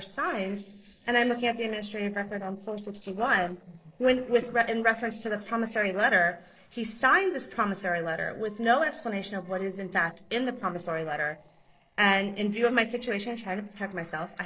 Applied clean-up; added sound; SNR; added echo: neural separator model SepFormer DNS4.